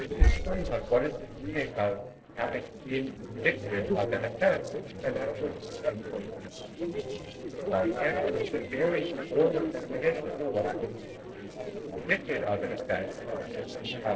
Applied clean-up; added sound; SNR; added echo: neural separator model SepFormer DNS4.